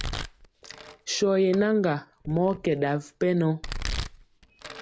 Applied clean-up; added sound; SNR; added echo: none; Domestic sounds, home sounds; 11 dB; none.